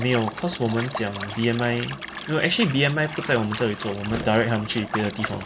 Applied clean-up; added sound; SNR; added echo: none; Liquid; 11 dB; none.